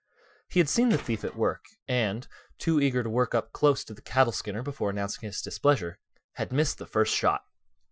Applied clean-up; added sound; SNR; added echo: classical method Wiener filter.